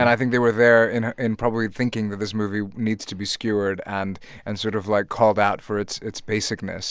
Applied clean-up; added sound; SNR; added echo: none; none; none; none.